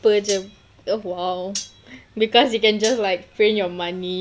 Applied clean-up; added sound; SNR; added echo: none; Cutlery, silverware; 16 dB; none.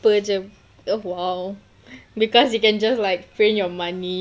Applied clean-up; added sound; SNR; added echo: none; none; none; none.